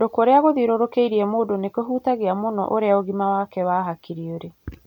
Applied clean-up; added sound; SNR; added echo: none; none; none; none.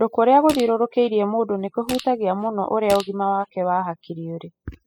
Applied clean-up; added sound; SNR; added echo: classical method spectral subtraction.